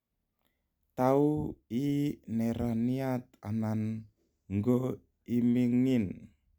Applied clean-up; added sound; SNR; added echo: none; none; none; none.